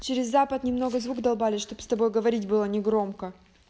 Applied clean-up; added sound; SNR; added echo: none; none; none; none.